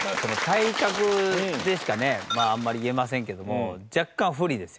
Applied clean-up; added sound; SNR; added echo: none; none; none; none.